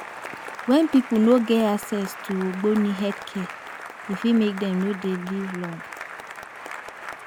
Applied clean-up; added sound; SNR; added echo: none; Applause / Cheering; 13 dB; none.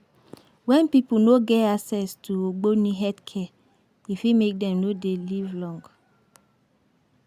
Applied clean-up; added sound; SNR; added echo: none; none; none; none.